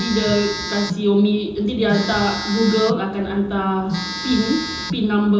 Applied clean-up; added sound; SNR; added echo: none; Telephone; 9 dB; reverberation time 0.5 s.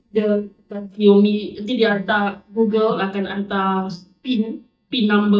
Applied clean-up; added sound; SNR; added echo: neural mask model DeepFilterNet 3.